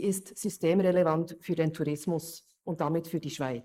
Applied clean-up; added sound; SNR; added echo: neural mask model Resemble Enhance denoiser.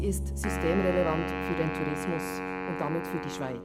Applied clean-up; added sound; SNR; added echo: none; Bowed string instrument + Wind instrument, woodwind instrument; 1 dB; none.